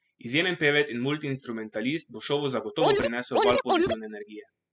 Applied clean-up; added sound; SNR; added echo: classical method spectral subtraction.